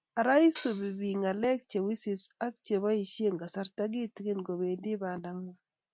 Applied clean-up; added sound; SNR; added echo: none; Hi-hat; 12 dB; none.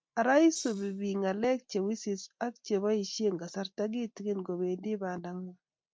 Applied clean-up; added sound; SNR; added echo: neural separator model SepFormer DNS4.